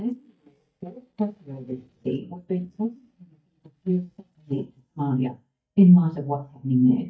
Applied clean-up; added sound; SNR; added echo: neural mask model DeepFilterNet 3.